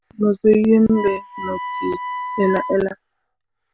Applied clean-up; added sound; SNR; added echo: none; Wind instrument, woodwind instrument; 11 dB; none.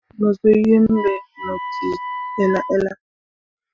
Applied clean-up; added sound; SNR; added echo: classical method Wiener filter.